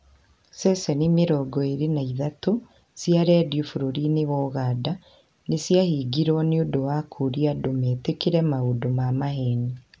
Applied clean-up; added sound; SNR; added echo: none; none; none; none.